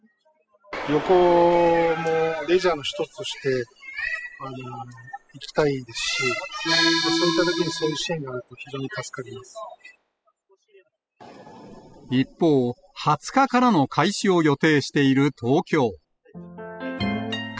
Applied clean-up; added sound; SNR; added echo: classical method spectral subtraction.